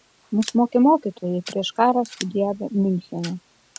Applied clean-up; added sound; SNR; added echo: none; Scissors; 20 dB; none.